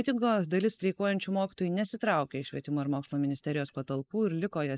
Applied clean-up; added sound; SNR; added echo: neural mask model Resemble Enhance denoiser.